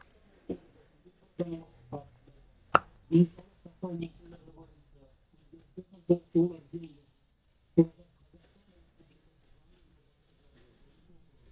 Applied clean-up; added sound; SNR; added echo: neural mask model DeepFilterNet 3.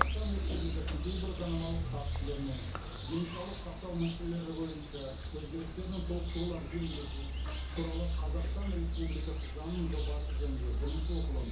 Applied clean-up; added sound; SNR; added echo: none; Bird vocalization, bird call, bird song; -4 dB; reverberation time 0.7 s.